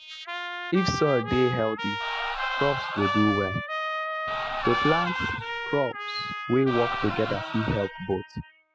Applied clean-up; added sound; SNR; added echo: classical method spectral subtraction.